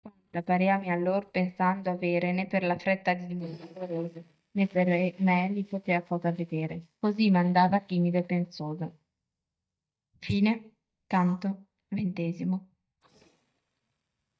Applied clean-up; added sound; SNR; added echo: neural mask model DeepFilterNet 3.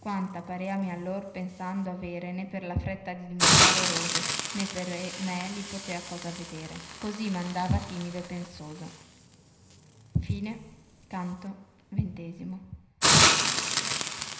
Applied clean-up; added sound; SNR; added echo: none; Hiss; -5 dB; reverberation time 0.9 s.